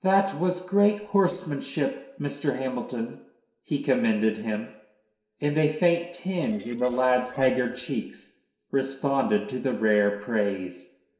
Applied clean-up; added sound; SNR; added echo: neural separator model SepFormer DNS4.